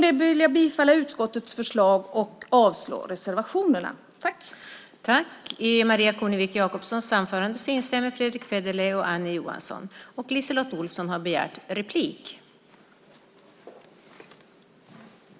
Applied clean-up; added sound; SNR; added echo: none; none; none; none.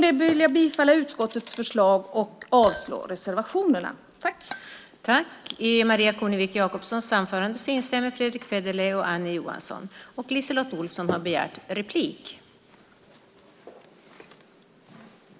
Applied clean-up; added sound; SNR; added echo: none; Chink, clink / Liquid; 19 dB; none.